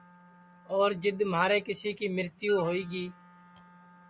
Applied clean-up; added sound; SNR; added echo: none; Wind instrument, woodwind instrument; 20 dB; none.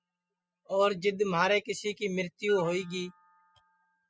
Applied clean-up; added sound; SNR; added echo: classical method spectral subtraction.